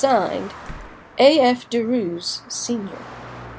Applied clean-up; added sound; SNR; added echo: none; Slam + Car passing by; 18 dB; none.